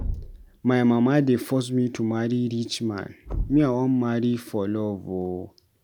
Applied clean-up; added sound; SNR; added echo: none; Thump, thud; 13 dB; none.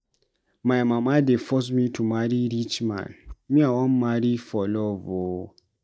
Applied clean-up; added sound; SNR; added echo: neural mask model DeepFilterNet 3.